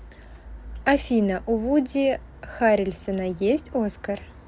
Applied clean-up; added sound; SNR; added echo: none; none; none; none.